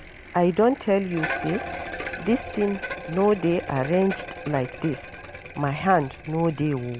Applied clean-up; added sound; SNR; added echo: none; Bicycle; 11 dB; none.